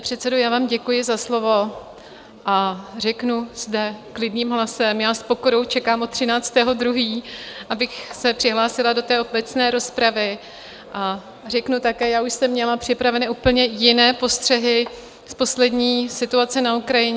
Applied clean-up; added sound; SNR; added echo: none; none; none; none.